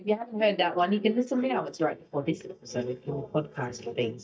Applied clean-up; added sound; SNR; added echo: neural mask model DeepFilterNet 3.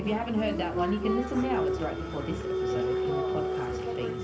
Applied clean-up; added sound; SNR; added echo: none; Applause; -1 dB; reverberation time 0.3 s.